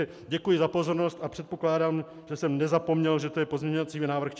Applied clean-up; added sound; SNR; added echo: none; none; none; none.